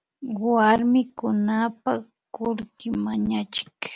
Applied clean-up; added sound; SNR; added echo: none; none; none; none.